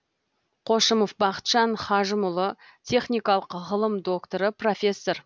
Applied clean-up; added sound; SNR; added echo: none; none; none; none.